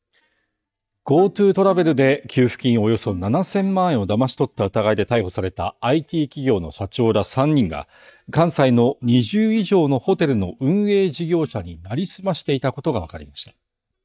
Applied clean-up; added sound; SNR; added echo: neural mask model DeepFilterNet 3.